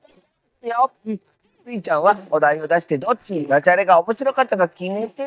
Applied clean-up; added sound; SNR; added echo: neural mask model DeepFilterNet 3.